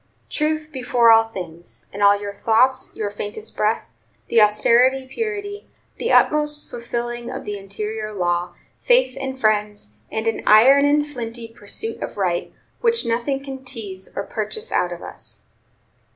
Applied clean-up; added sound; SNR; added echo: none; none; none; none.